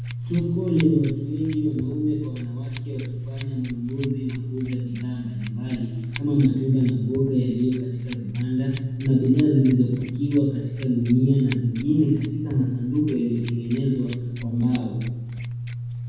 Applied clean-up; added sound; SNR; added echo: none; Scissors; 7 dB; reverberation time 1.1 s.